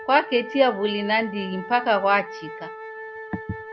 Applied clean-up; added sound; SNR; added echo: none; Wind instrument, woodwind instrument; 13 dB; none.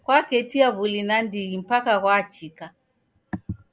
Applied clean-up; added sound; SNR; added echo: none; none; none; none.